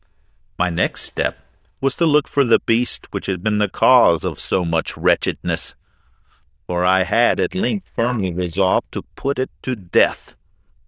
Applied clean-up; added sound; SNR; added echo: neural diffusion model UNIVERSE++.